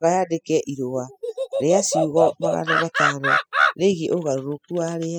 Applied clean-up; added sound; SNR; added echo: classical method spectral subtraction.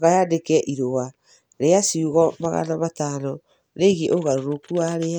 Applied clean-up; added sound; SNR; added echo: none; none; none; none.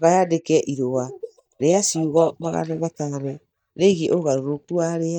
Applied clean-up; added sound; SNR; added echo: neural mask model DeepFilterNet 3.